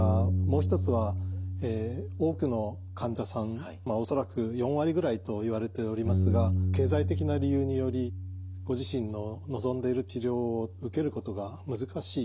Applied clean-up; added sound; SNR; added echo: none; Bass guitar; 2 dB; none.